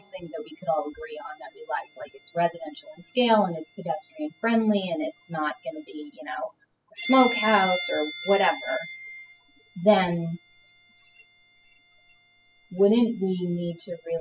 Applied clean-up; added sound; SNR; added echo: classical method spectral subtraction.